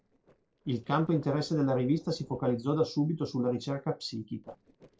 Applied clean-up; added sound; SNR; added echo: neural separator model SepFormer DNS4.